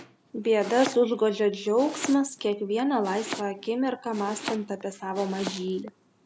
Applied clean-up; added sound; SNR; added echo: none; Domestic sounds, home sounds; 14 dB; none.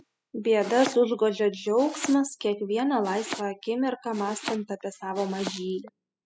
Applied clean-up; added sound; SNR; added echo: classical method spectral subtraction.